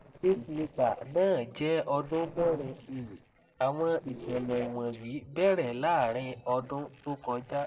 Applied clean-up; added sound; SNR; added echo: neural separator model SepFormer DNS4.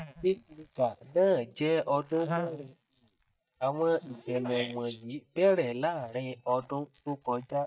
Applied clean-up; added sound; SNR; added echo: neural mask model DeepFilterNet 3.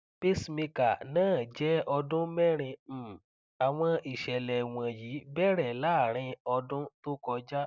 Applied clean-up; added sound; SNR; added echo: none; none; none; none.